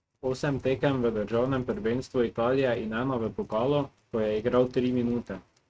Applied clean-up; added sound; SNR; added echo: neural mask model RNNoise.